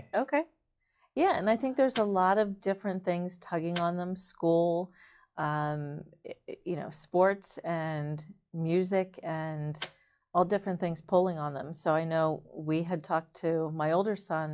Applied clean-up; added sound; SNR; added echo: classical method log-MMSE.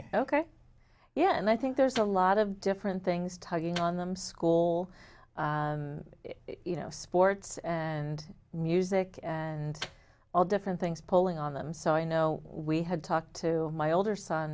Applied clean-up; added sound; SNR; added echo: none; Microwave oven; 18 dB; none.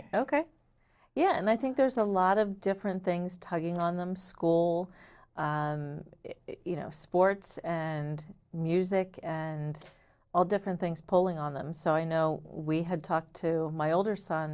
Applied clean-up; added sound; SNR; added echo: neural separator model SepFormer DNS4.